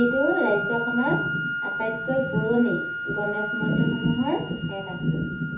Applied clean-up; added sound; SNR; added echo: none; Wind instrument, woodwind instrument; 5 dB; reverberation time 0.6 s.